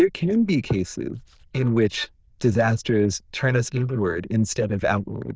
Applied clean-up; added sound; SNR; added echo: neural diffusion model UNIVERSE++.